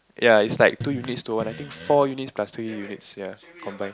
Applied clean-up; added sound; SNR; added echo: none; Fart; 15 dB; none.